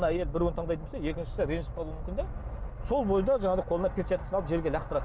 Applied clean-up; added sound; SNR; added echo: none; none; none; none.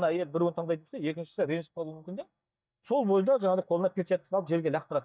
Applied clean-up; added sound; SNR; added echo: neural mask model DeepFilterNet 3.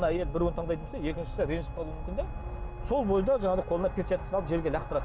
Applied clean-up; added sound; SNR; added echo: none; Wind instrument, woodwind instrument + Harmonica; 20 dB; none.